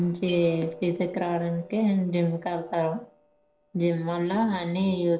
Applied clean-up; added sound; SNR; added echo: neural separator model SepFormer DNS4.